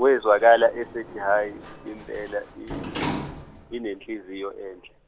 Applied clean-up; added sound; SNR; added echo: none; Sliding door; 13 dB; none.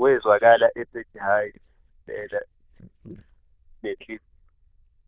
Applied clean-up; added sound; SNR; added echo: neural diffusion model UNIVERSE++.